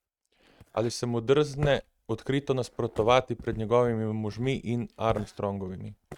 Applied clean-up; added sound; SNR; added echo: neural mask model RNNoise.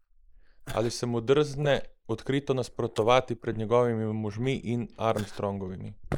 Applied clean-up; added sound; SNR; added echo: neural mask model Resemble Enhance denoiser.